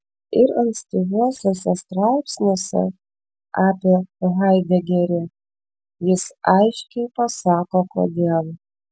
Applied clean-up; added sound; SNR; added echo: none; none; none; none.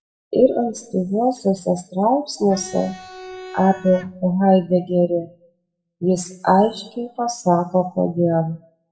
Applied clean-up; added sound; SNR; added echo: classical method WPE with log-MMSE.